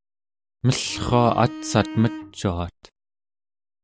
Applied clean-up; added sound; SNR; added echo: none; Bowed string instrument; 11 dB; none.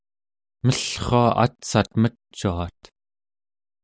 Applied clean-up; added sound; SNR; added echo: none; none; none; none.